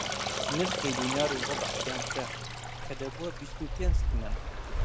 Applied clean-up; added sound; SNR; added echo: none; Stream; -5 dB; none.